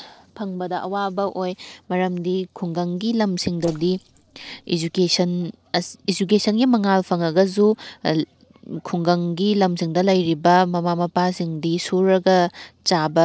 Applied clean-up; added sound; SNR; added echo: neural separator model SepFormer DNS4.